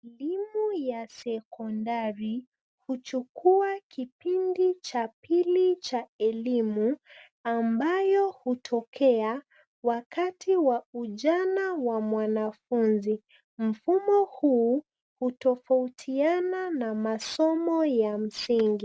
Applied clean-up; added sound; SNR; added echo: none; none; none; none.